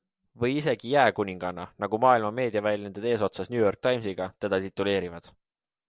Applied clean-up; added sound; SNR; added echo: none; none; none; none.